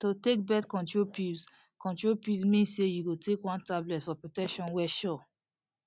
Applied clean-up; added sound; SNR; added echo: none; none; none; none.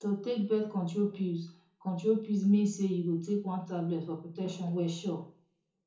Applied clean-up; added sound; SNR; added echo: none; none; none; reverberation time 0.6 s.